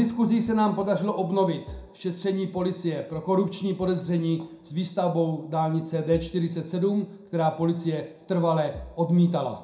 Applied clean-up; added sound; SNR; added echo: none; Bass drum; 16 dB; reverberation time 0.4 s.